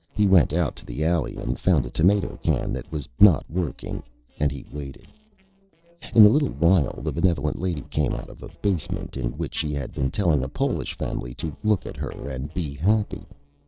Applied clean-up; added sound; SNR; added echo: neural separator model SepFormer DNS4.